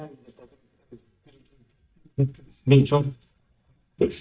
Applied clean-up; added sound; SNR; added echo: neural mask model DeepFilterNet 3.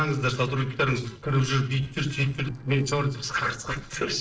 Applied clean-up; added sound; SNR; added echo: neural separator model SepFormer DNS4.